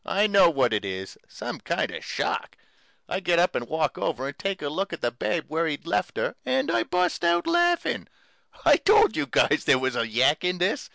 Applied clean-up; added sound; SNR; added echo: none; none; none; none.